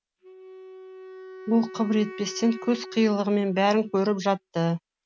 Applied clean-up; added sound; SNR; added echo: none; Wind instrument, woodwind instrument; 17 dB; none.